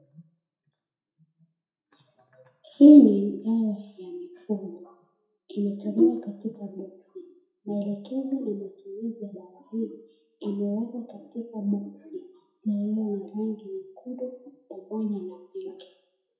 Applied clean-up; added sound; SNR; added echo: none; none; none; reverberation time 0.6 s.